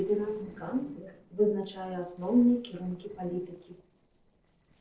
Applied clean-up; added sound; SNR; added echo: neural separator model SepFormer DNS4.